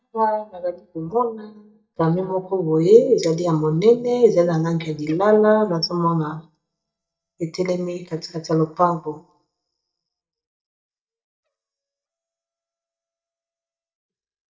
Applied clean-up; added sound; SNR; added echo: neural mask model DeepFilterNet 3.